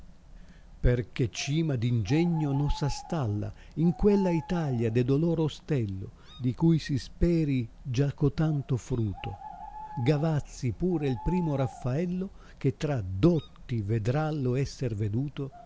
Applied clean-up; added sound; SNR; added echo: none; Bird; 18 dB; none.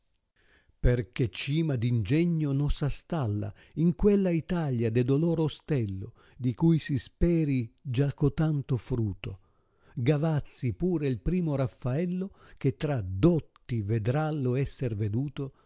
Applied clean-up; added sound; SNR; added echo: none; none; none; none.